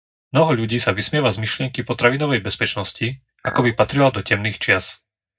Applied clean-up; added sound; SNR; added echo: neural mask model DeepFilterNet 3.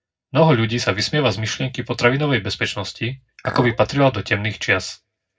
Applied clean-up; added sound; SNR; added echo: neural separator model SepFormer DNS4.